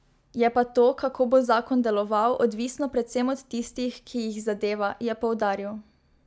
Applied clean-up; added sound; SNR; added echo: none; none; none; none.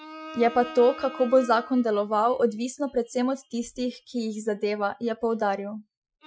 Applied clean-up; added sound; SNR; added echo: classical method Wiener filter.